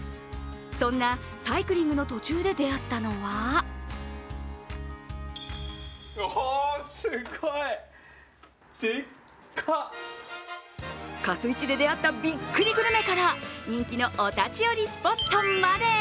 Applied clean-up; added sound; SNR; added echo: none; none; none; none.